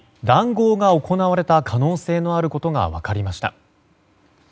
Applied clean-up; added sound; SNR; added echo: none; none; none; none.